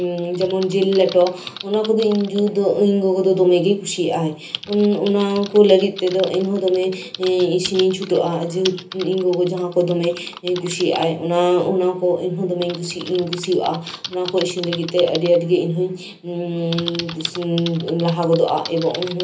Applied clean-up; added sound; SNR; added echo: none; Typing; 16 dB; reverberation time 0.3 s.